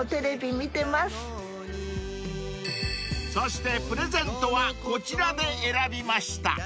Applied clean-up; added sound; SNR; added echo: none; none; none; none.